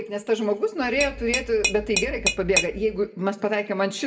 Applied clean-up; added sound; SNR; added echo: none; Tap / Glass; 3 dB; reverberation time 1.5 s.